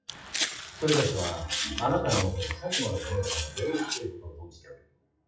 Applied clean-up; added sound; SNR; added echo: classical method WPE with log-MMSE.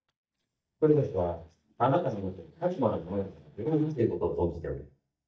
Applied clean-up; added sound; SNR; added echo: neural mask model DeepFilterNet 3.